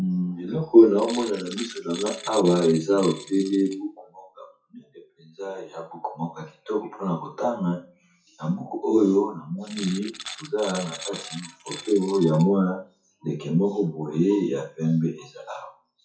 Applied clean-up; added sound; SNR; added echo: classical method WPE with log-MMSE.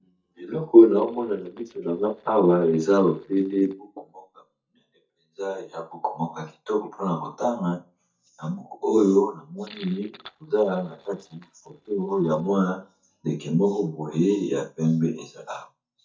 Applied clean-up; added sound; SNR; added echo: neural mask model DeepFilterNet 3.